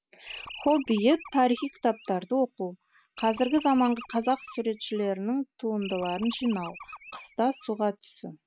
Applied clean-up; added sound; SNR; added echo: none; Animal; 17 dB; none.